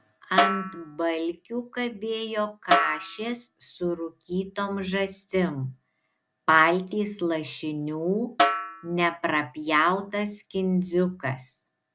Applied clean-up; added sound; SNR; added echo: none; Snare drum; 2 dB; none.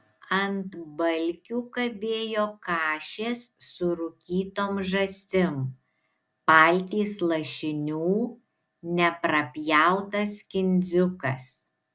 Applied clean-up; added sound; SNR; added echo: none; none; none; none.